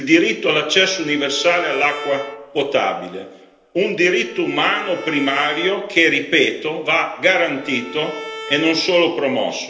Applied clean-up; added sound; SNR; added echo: none; Bowed string instrument; 16 dB; reverberation time 1.4 s.